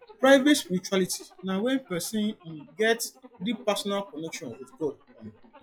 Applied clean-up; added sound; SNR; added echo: classical method log-MMSE.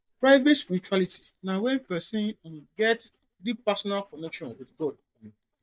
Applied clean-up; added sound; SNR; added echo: neural mask model DeepFilterNet 3.